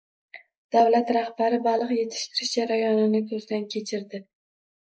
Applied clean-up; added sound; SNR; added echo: neural mask model Resemble Enhance denoiser.